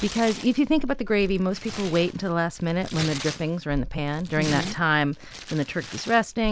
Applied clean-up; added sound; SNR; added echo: none; Tearing; 14 dB; none.